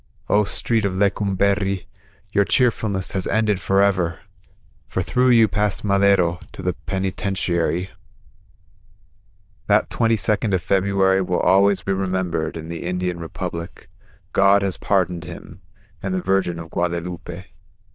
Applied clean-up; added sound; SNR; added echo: neural diffusion model UNIVERSE++.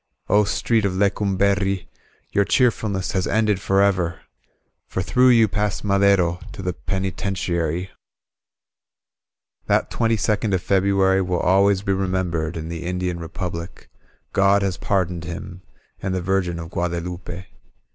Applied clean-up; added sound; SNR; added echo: none; Bass drum; 19 dB; none.